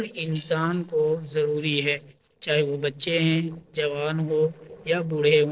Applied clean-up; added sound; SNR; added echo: neural separator model SepFormer DNS4.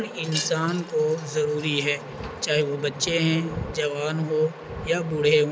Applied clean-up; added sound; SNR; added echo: none; Wind chime; 17 dB; none.